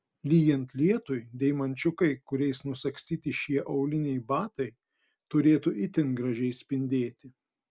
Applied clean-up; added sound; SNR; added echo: none; none; none; none.